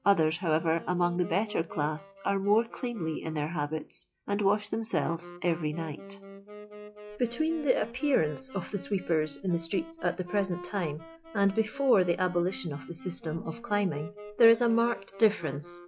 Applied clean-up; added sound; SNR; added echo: classical method log-MMSE.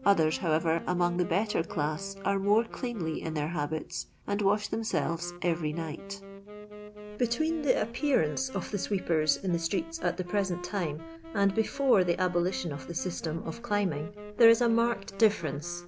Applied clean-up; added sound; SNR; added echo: none; Wind instrument, woodwind instrument; 15 dB; none.